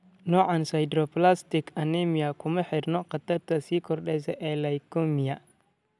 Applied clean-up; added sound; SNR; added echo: none; none; none; none.